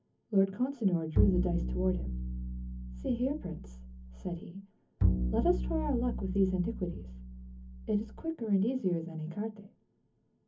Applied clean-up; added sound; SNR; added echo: none; Bowed string instrument; 0 dB; reverberation time 0.3 s.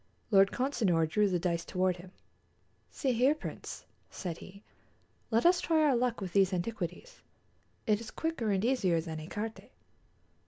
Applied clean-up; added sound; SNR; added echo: none; none; none; none.